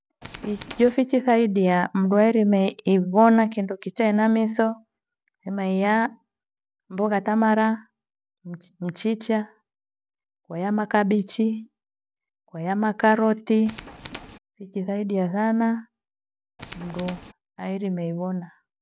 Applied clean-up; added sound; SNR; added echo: none; Tools; 13 dB; none.